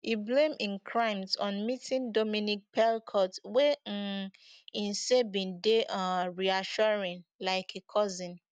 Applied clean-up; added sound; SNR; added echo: none; none; none; none.